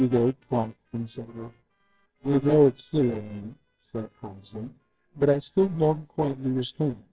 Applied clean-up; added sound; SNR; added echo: neural separator model SepFormer WHAMR!.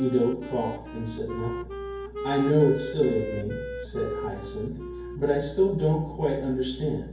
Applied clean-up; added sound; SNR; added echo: none; Wind instrument, woodwind instrument; 10 dB; reverberation time 0.9 s.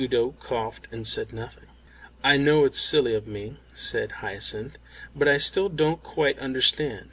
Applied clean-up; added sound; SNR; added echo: none; none; none; none.